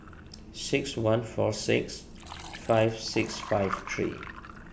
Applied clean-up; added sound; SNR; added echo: none; Liquid; 15 dB; none.